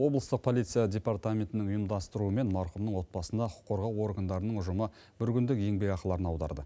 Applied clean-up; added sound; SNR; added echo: none; none; none; none.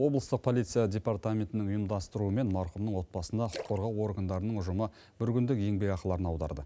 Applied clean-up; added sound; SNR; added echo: none; Splash, splatter; 18 dB; none.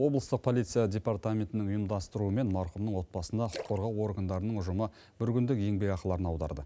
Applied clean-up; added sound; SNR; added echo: neural mask model Resemble Enhance denoiser.